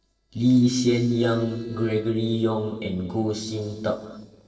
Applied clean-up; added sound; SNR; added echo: neural separator model SepFormer DNS4.